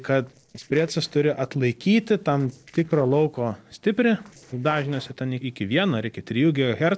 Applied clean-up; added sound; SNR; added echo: neural separator model SepFormer DNS4.